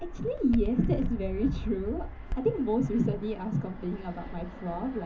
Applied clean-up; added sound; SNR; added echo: none; Fixed-wing aircraft, airplane; 6 dB; reverberation time 0.3 s.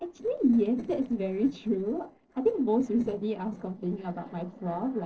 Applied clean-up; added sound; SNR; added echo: neural separator model SepFormer DNS4.